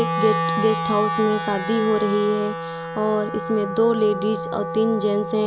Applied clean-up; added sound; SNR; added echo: none; Wind instrument, woodwind instrument; 4 dB; none.